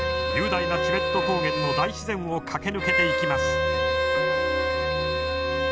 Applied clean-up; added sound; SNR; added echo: none; Bowed string instrument; -4 dB; none.